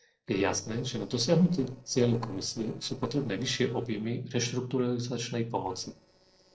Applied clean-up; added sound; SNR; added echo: neural separator model SepFormer DNS4.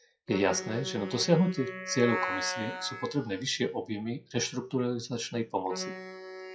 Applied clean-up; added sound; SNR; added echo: classical method WPE with log-MMSE.